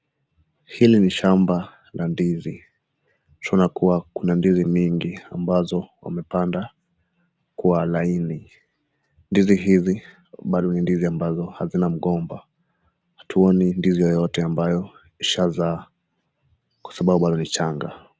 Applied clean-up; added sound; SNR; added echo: none; none; none; none.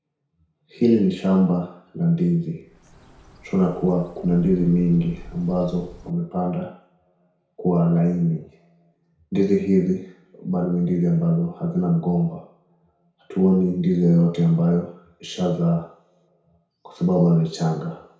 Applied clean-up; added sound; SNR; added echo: none; Bird; 19 dB; reverberation time 0.6 s.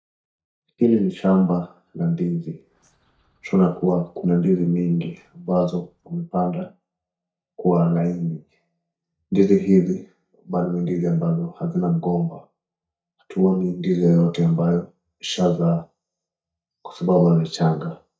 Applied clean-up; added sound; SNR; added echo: neural mask model DeepFilterNet 3.